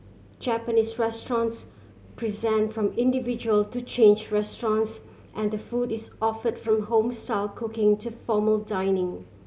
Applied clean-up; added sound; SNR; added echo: none; none; none; none.